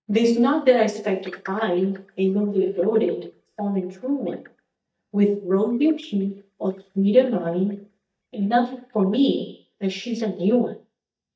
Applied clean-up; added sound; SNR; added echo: neural mask model DeepFilterNet 3.